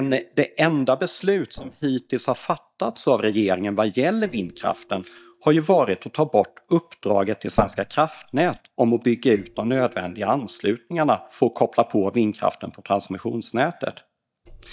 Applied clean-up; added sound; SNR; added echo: neural mask model DeepFilterNet 3.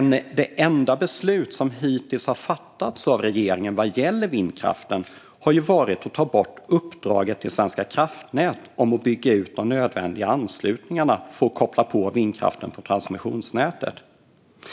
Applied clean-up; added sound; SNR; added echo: none; none; none; none.